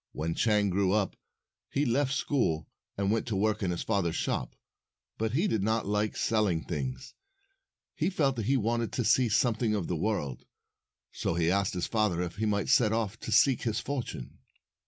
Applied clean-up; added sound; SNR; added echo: none; none; none; none.